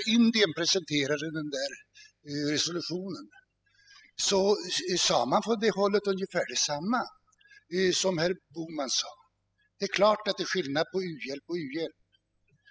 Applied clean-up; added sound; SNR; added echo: classical method spectral subtraction.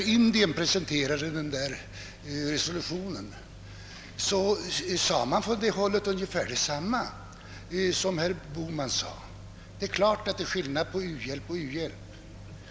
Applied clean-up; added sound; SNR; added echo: none; Microwave oven; 19 dB; none.